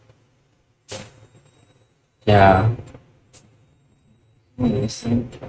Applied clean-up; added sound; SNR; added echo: neural mask model RNNoise.